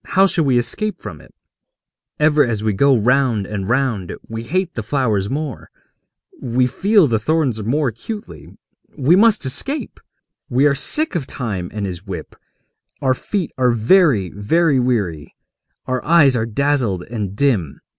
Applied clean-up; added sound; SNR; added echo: none; none; none; none.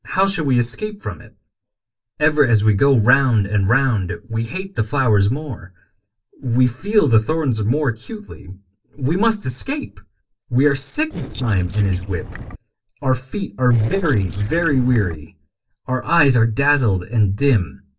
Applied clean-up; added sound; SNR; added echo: neural separator model SepFormer DNS4.